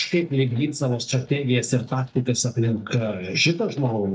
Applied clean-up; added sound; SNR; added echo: neural mask model DeepFilterNet 3.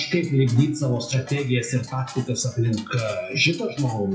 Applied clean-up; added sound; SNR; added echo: classical method WPE with log-MMSE.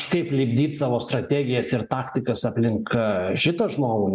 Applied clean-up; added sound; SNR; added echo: none; none; none; none.